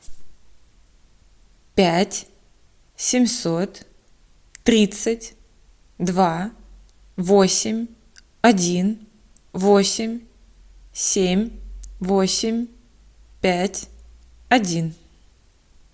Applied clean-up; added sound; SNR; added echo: none; none; none; none.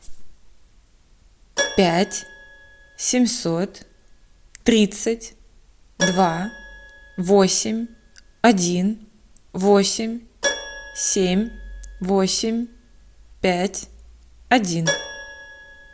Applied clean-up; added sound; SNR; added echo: none; Keyboard (musical); 12 dB; none.